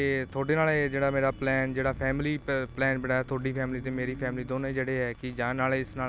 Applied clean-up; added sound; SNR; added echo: none; Accelerating, revving, vroom; 16 dB; none.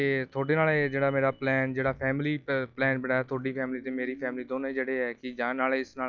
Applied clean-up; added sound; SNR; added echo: classical method log-MMSE.